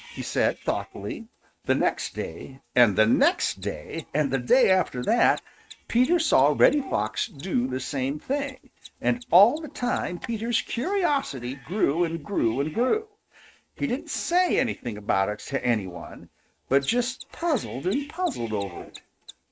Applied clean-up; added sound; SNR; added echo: neural mask model RNNoise.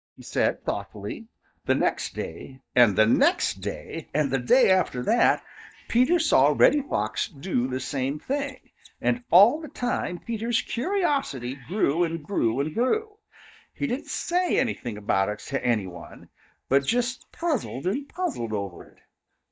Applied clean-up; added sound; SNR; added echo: neural mask model DeepFilterNet 3.